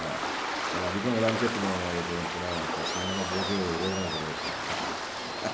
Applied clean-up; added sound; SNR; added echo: none; Waves, surf; -1 dB; none.